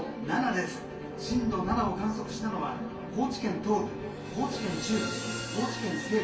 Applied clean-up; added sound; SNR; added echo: none; Thunder; 17 dB; reverberation time 0.3 s.